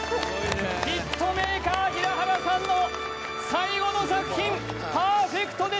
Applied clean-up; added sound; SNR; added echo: none; Piano; 16 dB; none.